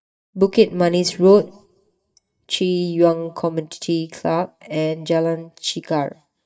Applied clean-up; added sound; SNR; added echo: neural mask model DeepFilterNet 3.